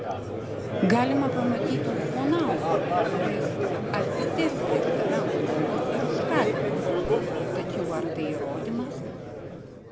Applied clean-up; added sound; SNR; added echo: none; Crowd; -4 dB; none.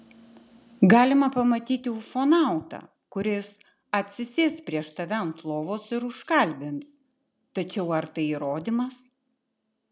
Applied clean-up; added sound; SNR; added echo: none; none; none; none.